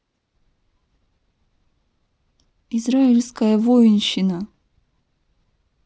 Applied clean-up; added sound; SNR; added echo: none; none; none; none.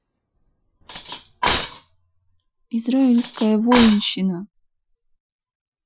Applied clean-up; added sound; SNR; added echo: classical method Wiener filter.